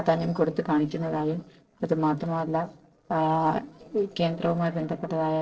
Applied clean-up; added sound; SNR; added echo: neural separator model SepFormer DNS4.